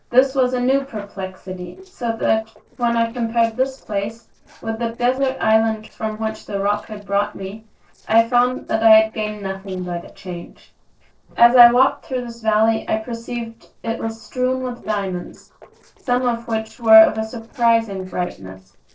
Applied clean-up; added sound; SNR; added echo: neural separator model SepFormer DNS4.